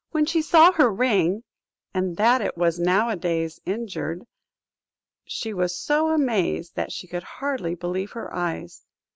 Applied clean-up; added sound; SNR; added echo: none; none; none; none.